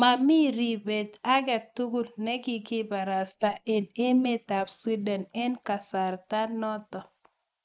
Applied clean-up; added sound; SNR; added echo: neural mask model Resemble Enhance denoiser.